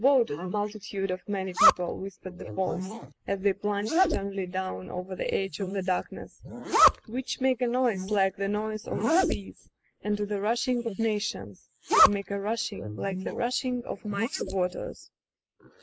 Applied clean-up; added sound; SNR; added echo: neural mask model Resemble Enhance denoiser.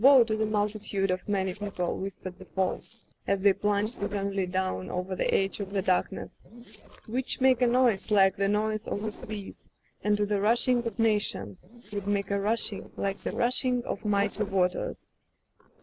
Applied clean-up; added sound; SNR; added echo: neural separator model SepFormer DNS4.